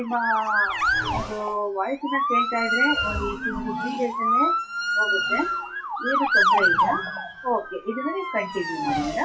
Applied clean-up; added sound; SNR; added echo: classical method WPE with log-MMSE.